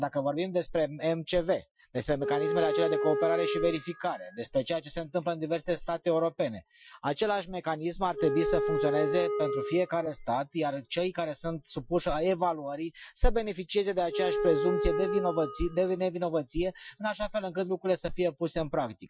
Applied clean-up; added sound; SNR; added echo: classical method Wiener filter.